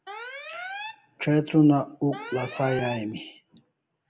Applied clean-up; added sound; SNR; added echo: none; Alarm; 14 dB; none.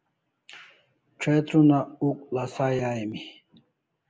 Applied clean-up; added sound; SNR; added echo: none; none; none; none.